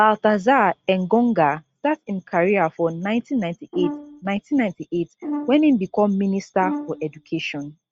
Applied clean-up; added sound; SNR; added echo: neural mask model RNNoise.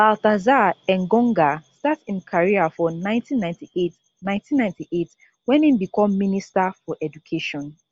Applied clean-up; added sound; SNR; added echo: none; none; none; none.